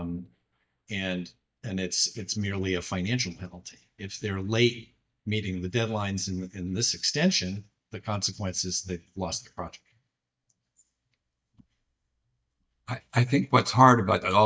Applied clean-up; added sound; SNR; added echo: neural mask model DeepFilterNet 3.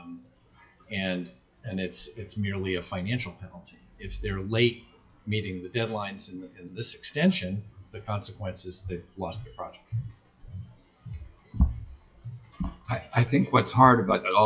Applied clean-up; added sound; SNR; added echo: classical method WPE with log-MMSE.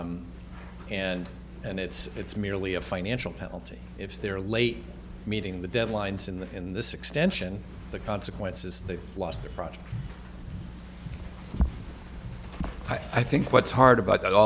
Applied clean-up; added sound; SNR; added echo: none; none; none; none.